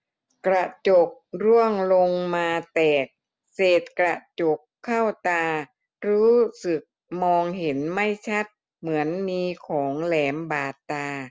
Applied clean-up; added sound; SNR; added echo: none; none; none; none.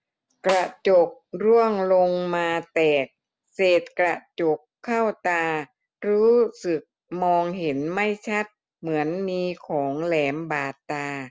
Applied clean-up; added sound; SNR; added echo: none; Snare drum; 12 dB; none.